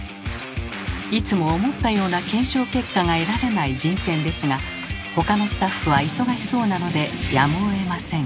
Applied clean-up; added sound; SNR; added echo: none; none; none; none.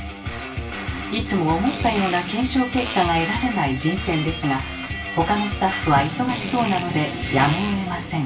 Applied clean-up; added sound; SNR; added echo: none; Fart; 13 dB; reverberation time 0.3 s.